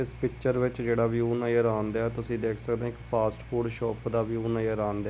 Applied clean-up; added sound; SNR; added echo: none; none; none; none.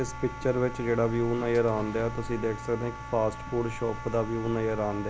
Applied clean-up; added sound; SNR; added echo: none; Wind instrument, woodwind instrument + Livestock, farm animals, working animals; 11 dB; none.